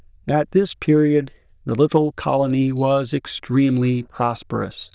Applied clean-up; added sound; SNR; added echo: neural diffusion model UNIVERSE++.